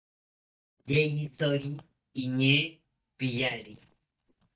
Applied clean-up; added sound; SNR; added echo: neural mask model DeepFilterNet 3.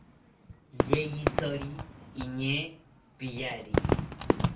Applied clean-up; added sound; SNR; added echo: none; Fireworks; -4 dB; reverberation time 0.3 s.